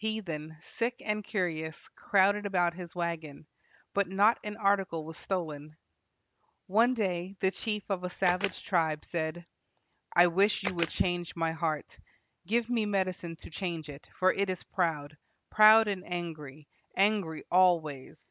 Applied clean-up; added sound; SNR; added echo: none; Camera; 10 dB; none.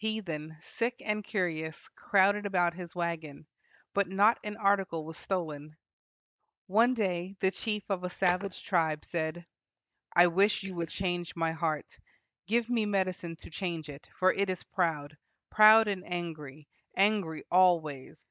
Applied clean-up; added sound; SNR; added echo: neural mask model DeepFilterNet 3.